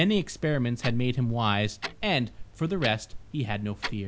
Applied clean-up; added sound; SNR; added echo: none; Clock; 10 dB; none.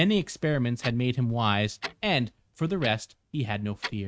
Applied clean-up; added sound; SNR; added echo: neural mask model RNNoise.